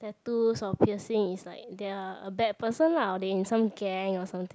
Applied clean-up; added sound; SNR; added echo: none; none; none; none.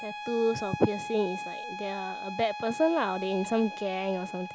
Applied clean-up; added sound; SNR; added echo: none; Bowed string instrument; 9 dB; none.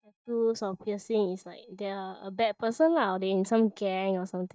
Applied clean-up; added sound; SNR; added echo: neural mask model DeepFilterNet 3.